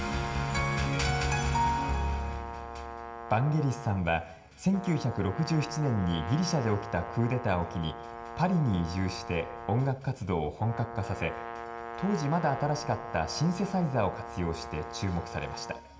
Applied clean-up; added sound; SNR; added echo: none; Brass instrument; 10 dB; reverberation time 0.8 s.